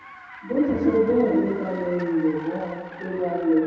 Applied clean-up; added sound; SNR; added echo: none; Car; 17 dB; reverberation time 1.1 s.